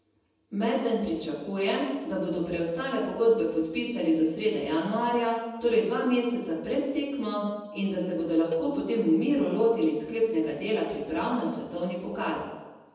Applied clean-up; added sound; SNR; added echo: none; Cowbell; 10 dB; reverberation time 1.1 s.